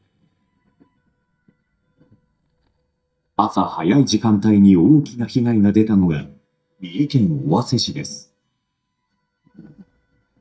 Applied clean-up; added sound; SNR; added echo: neural mask model DeepFilterNet 3.